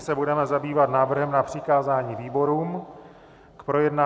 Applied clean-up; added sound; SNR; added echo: none; none; none; none.